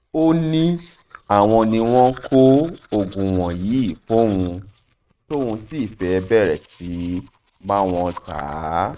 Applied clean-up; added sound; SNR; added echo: neural mask model RNNoise.